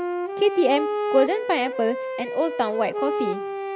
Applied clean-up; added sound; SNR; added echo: none; Wind instrument, woodwind instrument; 4 dB; none.